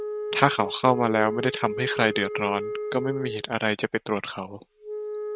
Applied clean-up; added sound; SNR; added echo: neural mask model RNNoise.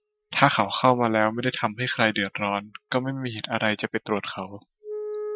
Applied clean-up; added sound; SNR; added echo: classical method Wiener filter.